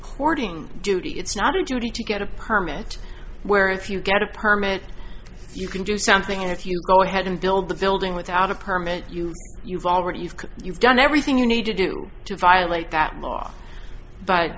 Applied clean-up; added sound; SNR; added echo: none; none; none; none.